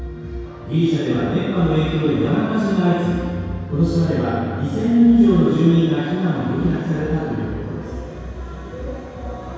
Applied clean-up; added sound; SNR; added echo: none; Bowed string instrument; 13 dB; reverberation time 2.0 s.